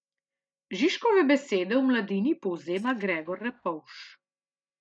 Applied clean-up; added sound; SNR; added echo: neural mask model DeepFilterNet 3.